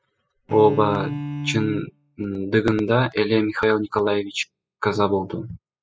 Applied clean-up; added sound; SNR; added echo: classical method spectral subtraction.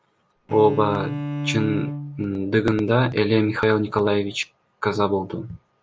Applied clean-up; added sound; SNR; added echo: none; Bowed string instrument; 9 dB; none.